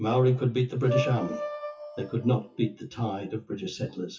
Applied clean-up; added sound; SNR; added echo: classical method WPE with log-MMSE.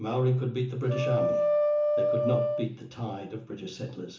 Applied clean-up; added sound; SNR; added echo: none; Wind instrument, woodwind instrument; -3 dB; reverberation time 0.7 s.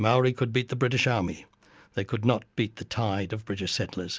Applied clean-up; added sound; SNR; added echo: none; none; none; none.